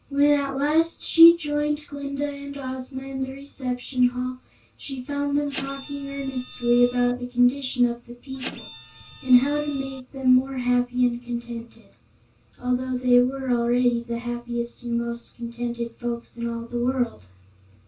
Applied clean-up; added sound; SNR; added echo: none; Printer; 15 dB; reverberation time 0.2 s.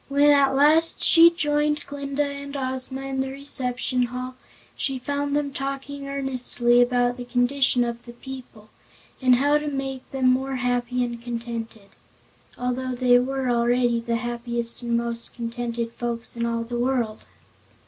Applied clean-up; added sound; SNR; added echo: none; none; none; none.